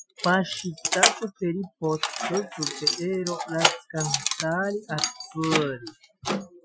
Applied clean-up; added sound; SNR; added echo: classical method Wiener filter.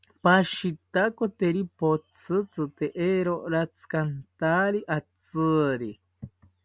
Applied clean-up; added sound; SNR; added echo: none; none; none; none.